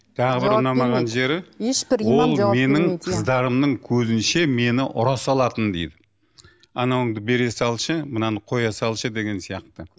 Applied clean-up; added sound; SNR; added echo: none; none; none; none.